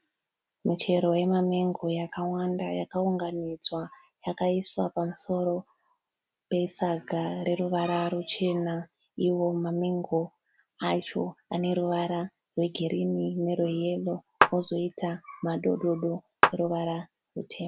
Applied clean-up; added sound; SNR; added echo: none; Clapping; -5 dB; none.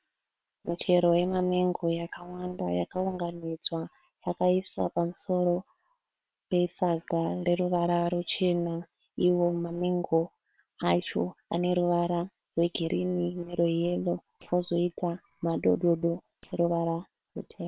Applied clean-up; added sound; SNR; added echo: neural separator model SepFormer WHAM!.